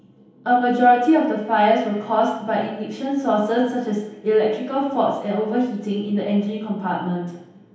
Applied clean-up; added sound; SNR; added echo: none; none; none; reverberation time 2.2 s.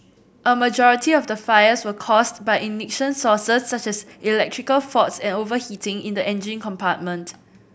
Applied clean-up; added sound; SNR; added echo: none; none; none; none.